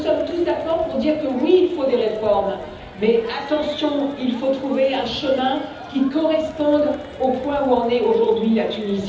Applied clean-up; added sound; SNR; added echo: none; Crowd; 18 dB; reverberation time 1.3 s.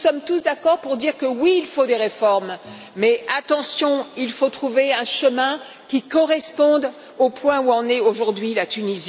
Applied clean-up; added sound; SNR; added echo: none; none; none; none.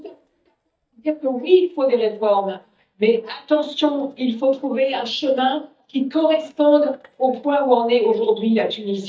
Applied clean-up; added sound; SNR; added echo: neural mask model DeepFilterNet 3.